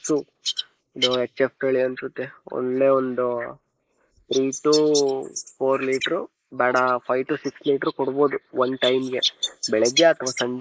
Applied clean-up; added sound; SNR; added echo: neural mask model Resemble Enhance denoiser.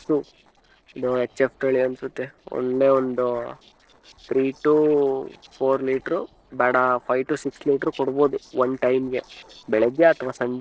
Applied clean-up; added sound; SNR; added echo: neural separator model SepFormer DNS4.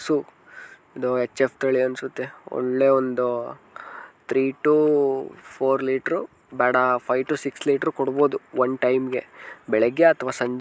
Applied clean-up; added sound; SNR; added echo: none; none; none; none.